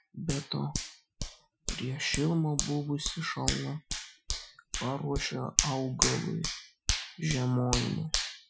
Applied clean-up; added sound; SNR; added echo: classical method Wiener filter.